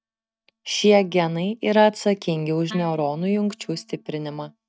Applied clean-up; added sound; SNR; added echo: neural mask model DeepFilterNet 3.